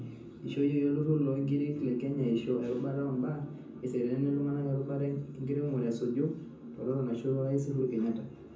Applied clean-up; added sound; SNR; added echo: none; none; none; reverberation time 0.6 s.